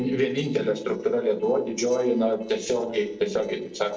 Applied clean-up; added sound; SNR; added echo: neural separator model SepFormer DNS4.